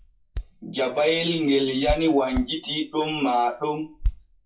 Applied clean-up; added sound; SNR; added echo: classical method WPE with log-MMSE.